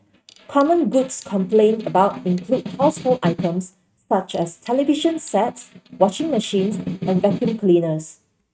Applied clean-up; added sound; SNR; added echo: neural mask model RNNoise.